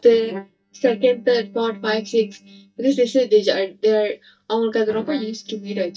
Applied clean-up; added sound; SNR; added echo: neural mask model DeepFilterNet 3.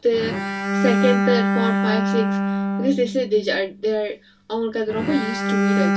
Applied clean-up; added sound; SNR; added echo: none; Bowed string instrument; -1 dB; reverberation time 0.2 s.